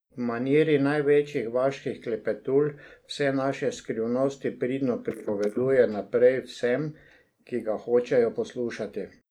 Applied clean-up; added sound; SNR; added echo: neural mask model Resemble Enhance denoiser.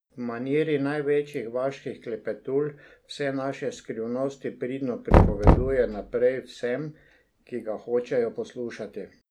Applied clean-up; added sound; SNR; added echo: none; Knock; -5 dB; none.